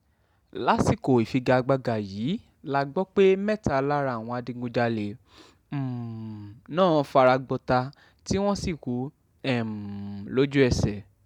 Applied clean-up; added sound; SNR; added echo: none; none; none; none.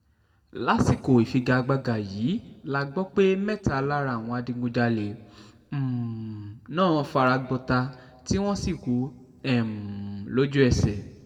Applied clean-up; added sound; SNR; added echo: none; none; none; reverberation time 0.9 s.